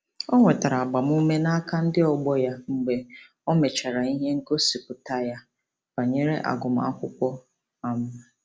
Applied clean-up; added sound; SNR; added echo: none; none; none; none.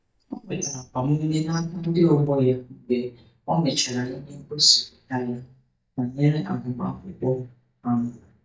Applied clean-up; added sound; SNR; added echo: neural mask model DeepFilterNet 3.